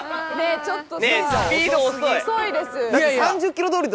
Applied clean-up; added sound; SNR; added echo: none; Wind instrument, woodwind instrument; 17 dB; none.